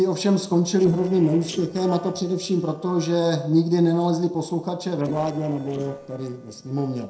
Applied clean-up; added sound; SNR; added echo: neural separator model SepFormer DNS4.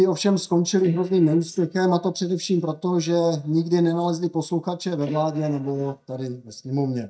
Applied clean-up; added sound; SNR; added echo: neural mask model DeepFilterNet 3.